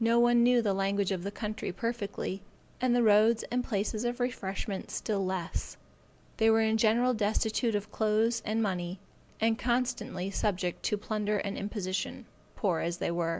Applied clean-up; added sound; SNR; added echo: none; none; none; none.